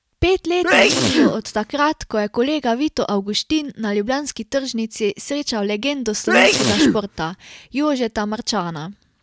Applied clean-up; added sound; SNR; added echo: none; Sneeze; -3 dB; none.